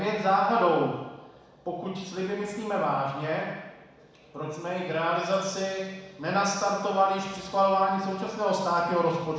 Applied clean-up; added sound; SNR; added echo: none; none; none; reverberation time 1.1 s.